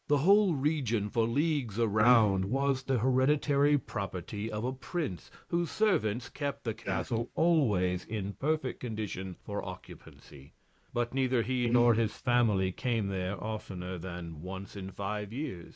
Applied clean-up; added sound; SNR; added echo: neural mask model Resemble Enhance denoiser.